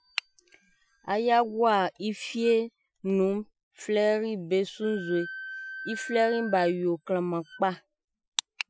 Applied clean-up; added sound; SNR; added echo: classical method Wiener filter.